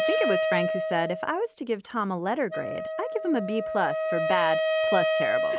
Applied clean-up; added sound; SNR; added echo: none; Wind instrument, woodwind instrument; -1 dB; none.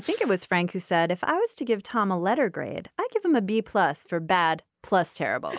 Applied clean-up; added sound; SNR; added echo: none; none; none; none.